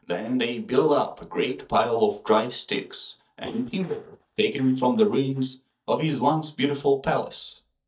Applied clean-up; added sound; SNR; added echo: neural mask model DeepFilterNet 3.